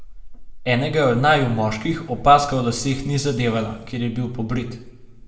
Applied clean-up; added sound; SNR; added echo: none; none; none; reverberation time 0.9 s.